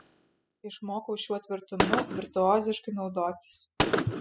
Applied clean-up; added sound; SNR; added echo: classical method spectral subtraction.